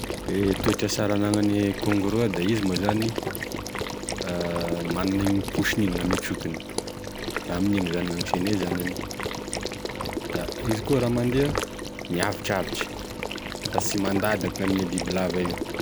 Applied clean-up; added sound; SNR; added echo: none; Water / Liquid; 4 dB; none.